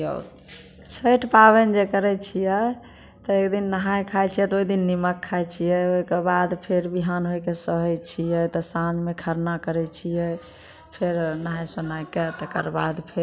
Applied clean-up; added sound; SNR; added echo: none; none; none; none.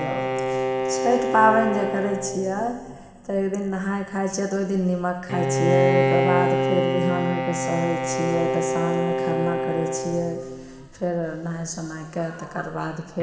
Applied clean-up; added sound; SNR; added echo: none; Bowed string instrument; 1 dB; reverberation time 2.0 s.